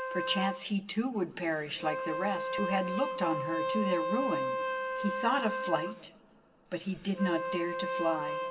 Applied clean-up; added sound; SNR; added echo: none; Wind instrument, woodwind instrument; 2 dB; reverberation time 2.4 s.